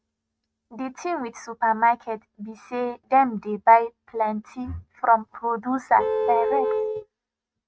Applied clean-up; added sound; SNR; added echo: neural mask model RNNoise.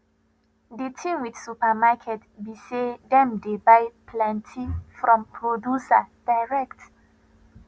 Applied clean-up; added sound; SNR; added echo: none; none; none; none.